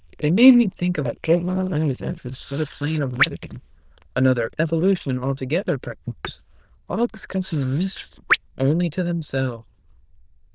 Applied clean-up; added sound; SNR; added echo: neural diffusion model UNIVERSE++.